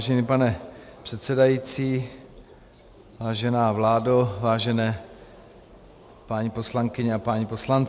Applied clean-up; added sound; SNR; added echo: none; none; none; none.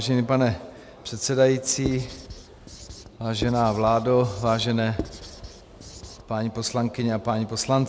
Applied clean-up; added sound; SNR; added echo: none; Writing; 12 dB; none.